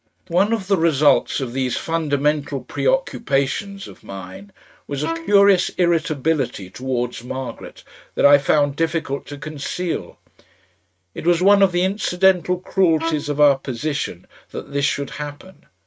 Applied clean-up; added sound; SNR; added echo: neural mask model RNNoise.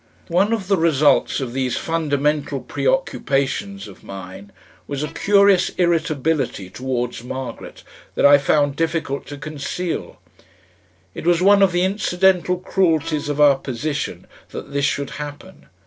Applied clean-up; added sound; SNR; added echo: neural separator model SepFormer DNS4.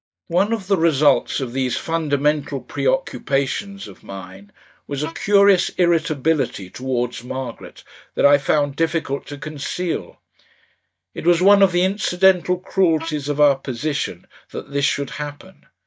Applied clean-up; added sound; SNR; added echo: neural mask model DeepFilterNet 3.